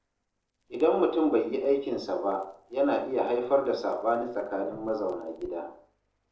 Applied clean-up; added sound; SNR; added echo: neural separator model SepFormer DNS4.